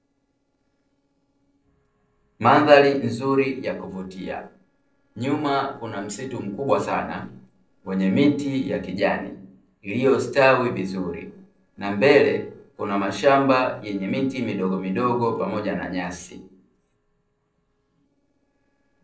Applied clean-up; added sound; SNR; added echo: neural separator model SepFormer DNS4.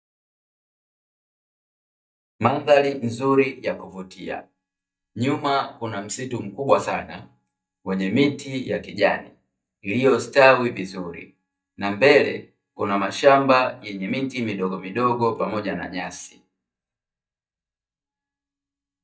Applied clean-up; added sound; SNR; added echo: neural mask model DeepFilterNet 3.